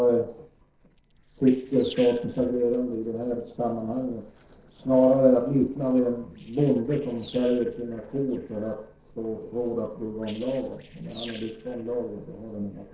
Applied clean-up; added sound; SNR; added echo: neural separator model SepFormer DNS4.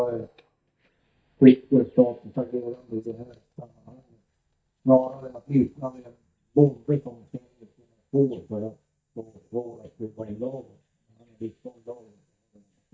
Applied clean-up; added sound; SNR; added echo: neural mask model DeepFilterNet 3.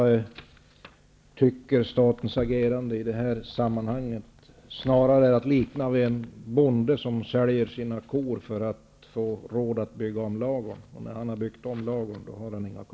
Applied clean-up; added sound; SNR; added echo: none; none; none; none.